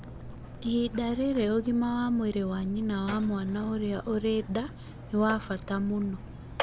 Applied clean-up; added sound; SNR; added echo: none; Mechanisms; 11 dB; none.